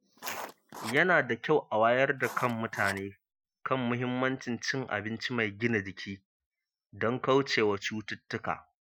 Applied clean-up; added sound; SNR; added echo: classical method Wiener filter.